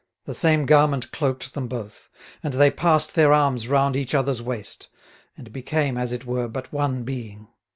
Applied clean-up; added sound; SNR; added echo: none; none; none; none.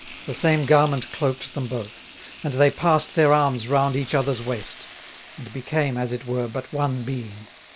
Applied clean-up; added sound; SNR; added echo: none; Frying (food); 19 dB; none.